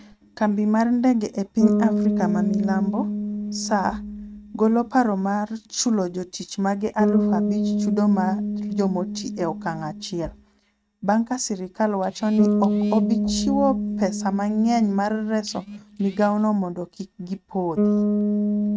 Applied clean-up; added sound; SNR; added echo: neural mask model RNNoise.